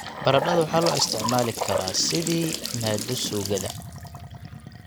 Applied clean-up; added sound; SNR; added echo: none; Trickle, dribble / Bathtub (filling or washing) / Sink (filling or washing) / Gurgling; 4 dB; none.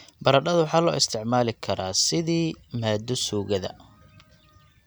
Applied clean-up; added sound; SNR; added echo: none; none; none; none.